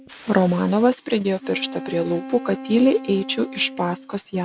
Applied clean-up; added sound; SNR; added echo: none; Wind instrument, woodwind instrument; 15 dB; none.